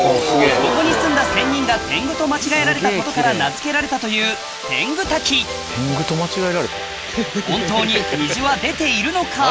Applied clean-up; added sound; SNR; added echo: none; none; none; none.